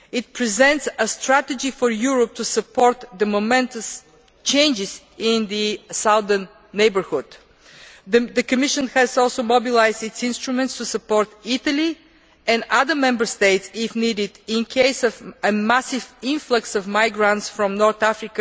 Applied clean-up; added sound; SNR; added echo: none; none; none; none.